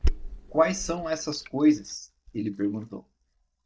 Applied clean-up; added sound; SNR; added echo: neural mask model DeepFilterNet 3.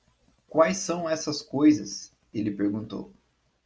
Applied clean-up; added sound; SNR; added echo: none; none; none; none.